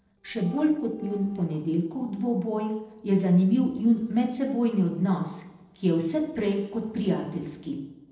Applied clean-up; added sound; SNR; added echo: neural separator model SepFormer DNS4.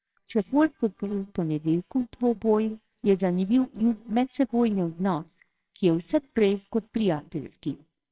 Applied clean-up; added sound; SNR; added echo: neural separator model SepFormer WHAMR!.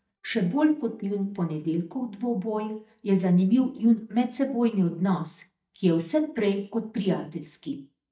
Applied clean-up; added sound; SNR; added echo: neural mask model DeepFilterNet 3.